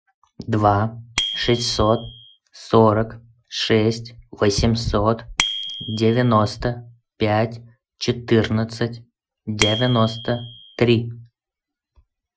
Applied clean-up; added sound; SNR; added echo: classical method Wiener filter.